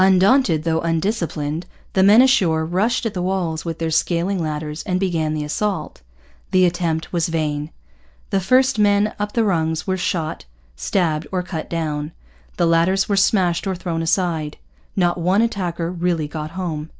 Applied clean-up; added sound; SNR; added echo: none; none; none; none.